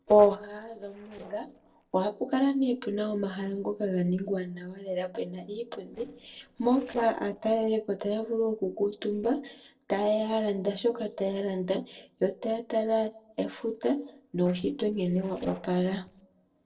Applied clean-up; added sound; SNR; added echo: neural separator model SepFormer DNS4.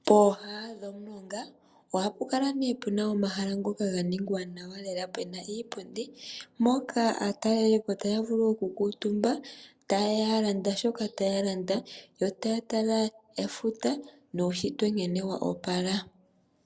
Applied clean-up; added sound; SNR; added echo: none; none; none; none.